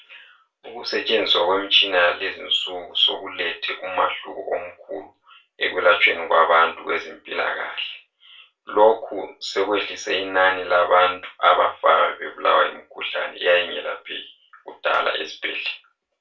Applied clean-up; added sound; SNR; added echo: none; none; none; reverberation time 0.2 s.